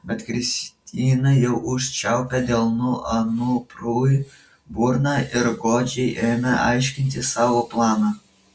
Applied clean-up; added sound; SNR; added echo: none; none; none; none.